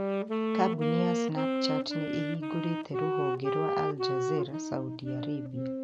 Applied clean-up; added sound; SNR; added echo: none; Wind instrument, woodwind instrument; -3 dB; none.